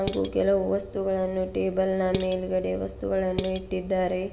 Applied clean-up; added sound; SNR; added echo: none; Dishes, pots, and pans; 10 dB; reverberation time 2.5 s.